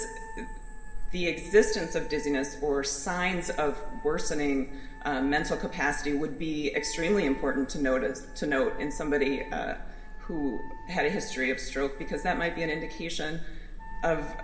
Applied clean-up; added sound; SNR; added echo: none; Wind instrument, woodwind instrument; 19 dB; reverberation time 1.6 s.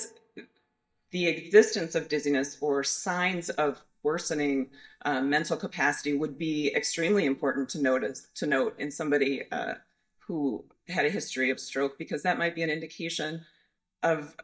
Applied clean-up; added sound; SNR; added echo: neural mask model DeepFilterNet 3.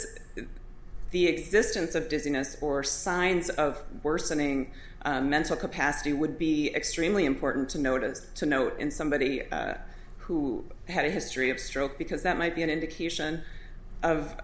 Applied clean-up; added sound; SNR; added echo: none; none; none; none.